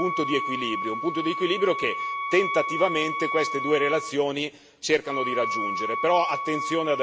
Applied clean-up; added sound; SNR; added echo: none; Wind instrument, woodwind instrument; 4 dB; none.